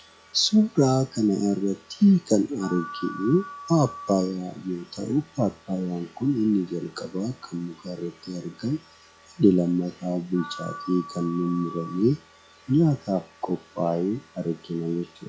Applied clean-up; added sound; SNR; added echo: classical method log-MMSE.